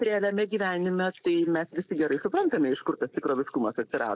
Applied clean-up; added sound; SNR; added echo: neural mask model Resemble Enhance denoiser.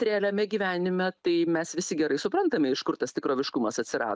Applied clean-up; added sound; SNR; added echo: none; none; none; none.